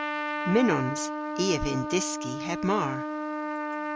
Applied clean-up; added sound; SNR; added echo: none; Trumpet; 3 dB; none.